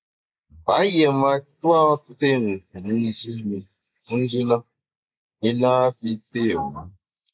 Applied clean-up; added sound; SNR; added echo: neural mask model Resemble Enhance denoiser.